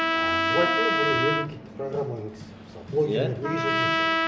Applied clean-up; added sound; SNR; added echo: none; Trumpet; -3 dB; none.